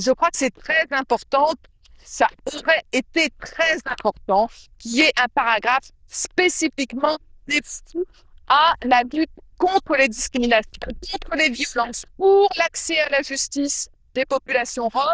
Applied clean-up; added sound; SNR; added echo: neural diffusion model UNIVERSE++.